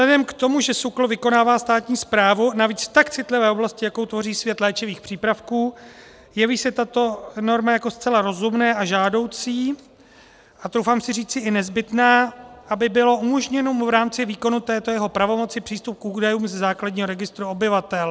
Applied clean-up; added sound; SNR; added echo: none; none; none; none.